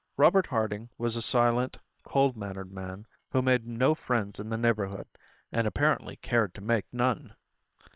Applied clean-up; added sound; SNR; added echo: neural separator model SepFormer WHAM!.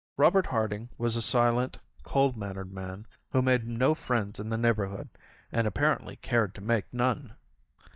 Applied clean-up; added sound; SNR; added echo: neural mask model DeepFilterNet 3.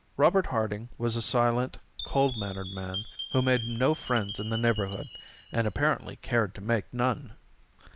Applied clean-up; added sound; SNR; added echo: none; Chime; 15 dB; none.